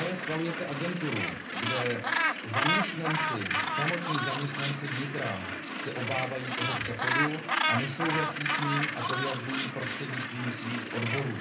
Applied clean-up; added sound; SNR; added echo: none; Gull, seagull; -3 dB; reverberation time 0.3 s.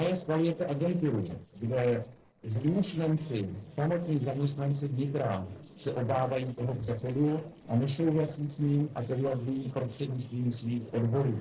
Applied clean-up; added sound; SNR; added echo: neural separator model SepFormer DNS4.